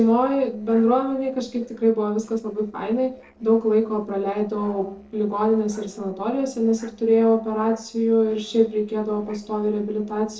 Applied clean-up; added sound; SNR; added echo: neural separator model SepFormer DNS4.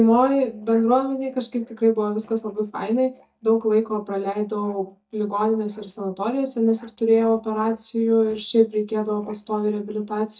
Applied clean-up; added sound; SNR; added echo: neural mask model DeepFilterNet 3.